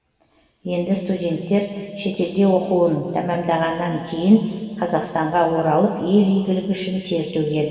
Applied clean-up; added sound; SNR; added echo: none; none; none; reverberation time 2.4 s.